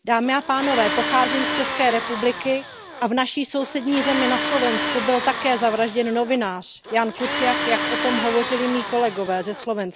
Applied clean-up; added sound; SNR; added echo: none; Tools; 4 dB; none.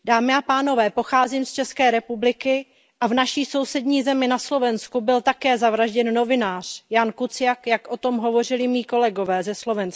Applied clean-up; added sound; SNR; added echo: none; none; none; none.